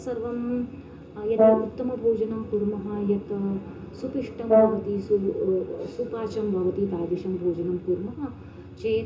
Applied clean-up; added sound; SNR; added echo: none; Brass instrument; -3 dB; reverberation time 0.2 s.